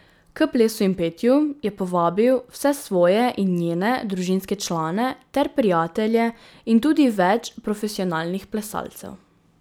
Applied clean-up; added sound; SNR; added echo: none; none; none; none.